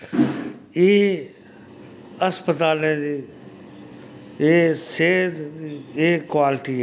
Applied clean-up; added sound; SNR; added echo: none; none; none; none.